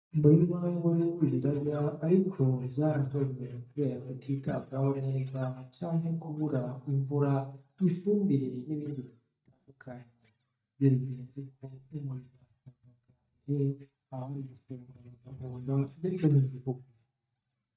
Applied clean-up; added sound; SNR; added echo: neural mask model DeepFilterNet 3.